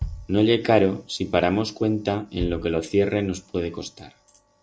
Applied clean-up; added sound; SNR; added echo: none; Bass drum; 15 dB; none.